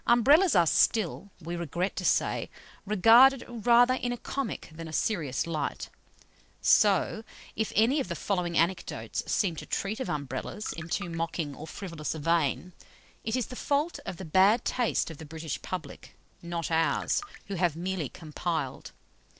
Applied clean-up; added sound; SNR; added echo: neural separator model SepFormer DNS4.